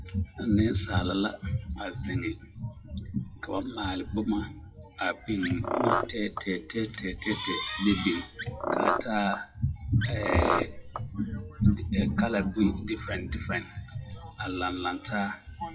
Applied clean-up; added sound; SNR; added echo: classical method WPE with log-MMSE.